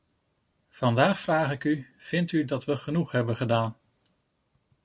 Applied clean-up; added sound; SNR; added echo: none; none; none; none.